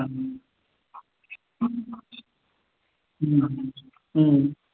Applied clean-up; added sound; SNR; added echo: none; none; none; none.